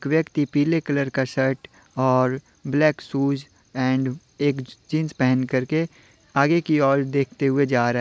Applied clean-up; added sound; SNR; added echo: none; none; none; none.